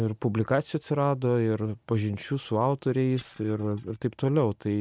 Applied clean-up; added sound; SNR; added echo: neural mask model DeepFilterNet 3.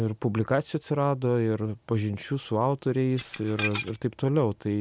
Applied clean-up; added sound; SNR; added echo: none; Dishes, pots, and pans / Glass; 9 dB; none.